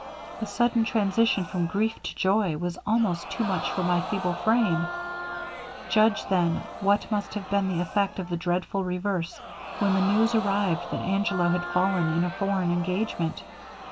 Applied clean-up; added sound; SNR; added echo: none; Wind instrument, woodwind instrument + Crowd; 10 dB; none.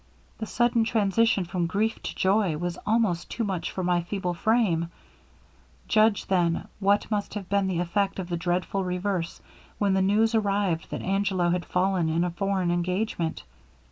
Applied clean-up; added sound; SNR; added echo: none; none; none; none.